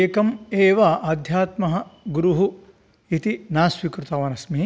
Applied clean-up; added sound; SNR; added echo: none; none; none; none.